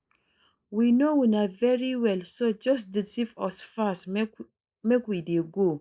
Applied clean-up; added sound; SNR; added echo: neural mask model Resemble Enhance denoiser.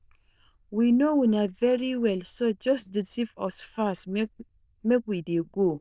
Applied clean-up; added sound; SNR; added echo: neural diffusion model UNIVERSE++.